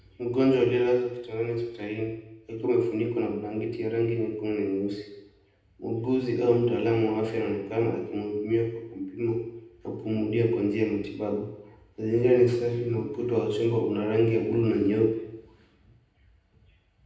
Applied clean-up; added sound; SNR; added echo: none; none; none; reverberation time 0.8 s.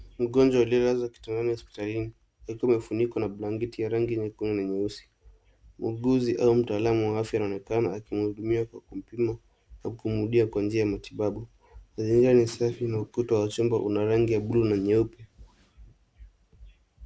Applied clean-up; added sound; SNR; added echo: none; none; none; none.